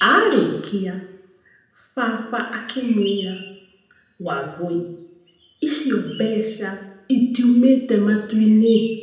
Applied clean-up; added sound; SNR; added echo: none; none; none; reverberation time 0.8 s.